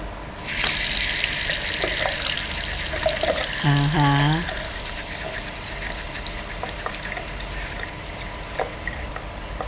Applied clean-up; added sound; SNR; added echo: none; Sink (filling or washing) / Water tap, faucet / Liquid; 2 dB; none.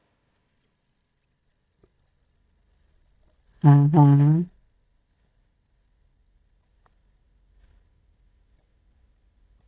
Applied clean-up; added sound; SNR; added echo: neural mask model DeepFilterNet 3.